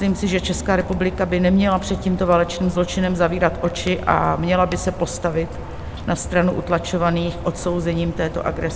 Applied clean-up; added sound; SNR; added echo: none; Rain; 10 dB; none.